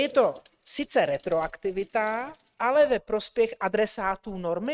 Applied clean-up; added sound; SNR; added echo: neural mask model RNNoise.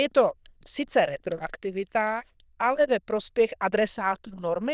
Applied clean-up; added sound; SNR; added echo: neural diffusion model UNIVERSE++.